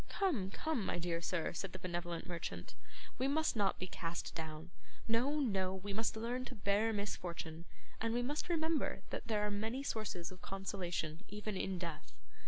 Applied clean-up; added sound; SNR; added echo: none; none; none; none.